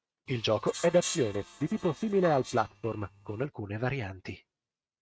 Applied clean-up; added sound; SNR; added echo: neural mask model RNNoise.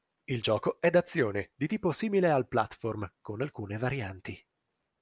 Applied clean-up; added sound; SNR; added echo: none; none; none; none.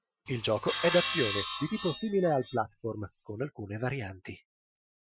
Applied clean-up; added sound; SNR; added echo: classical method Wiener filter.